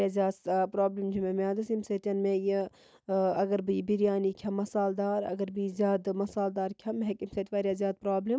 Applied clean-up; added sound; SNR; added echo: none; none; none; none.